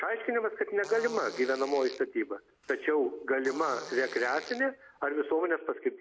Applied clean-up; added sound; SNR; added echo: none; Fart; 18 dB; none.